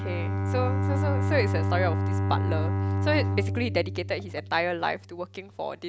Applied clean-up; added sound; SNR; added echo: none; Bowed string instrument; -3 dB; none.